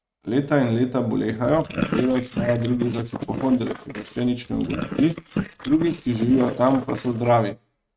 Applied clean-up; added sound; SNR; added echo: neural mask model RNNoise.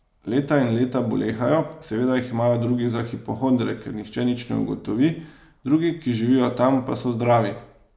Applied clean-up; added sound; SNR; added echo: none; none; none; none.